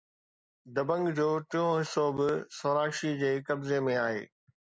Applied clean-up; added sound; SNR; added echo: none; none; none; none.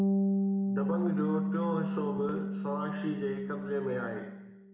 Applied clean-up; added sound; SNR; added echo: none; Bass guitar; -4 dB; reverberation time 0.8 s.